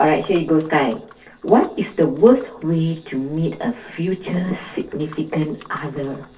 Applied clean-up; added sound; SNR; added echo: neural separator model SepFormer DNS4.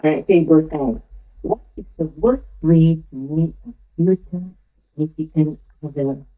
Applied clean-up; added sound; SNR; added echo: neural mask model DeepFilterNet 3.